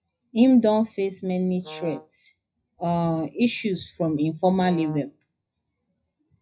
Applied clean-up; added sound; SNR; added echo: classical method WPE with log-MMSE.